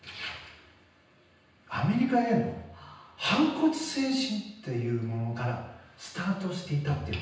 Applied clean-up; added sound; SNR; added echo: none; none; none; reverberation time 0.9 s.